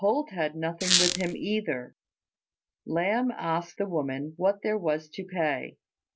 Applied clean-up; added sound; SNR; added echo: none; Squeak; -3 dB; none.